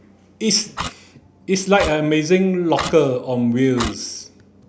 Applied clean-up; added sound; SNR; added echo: none; Clock; 13 dB; none.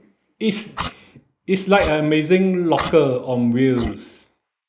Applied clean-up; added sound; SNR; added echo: neural mask model Resemble Enhance denoiser.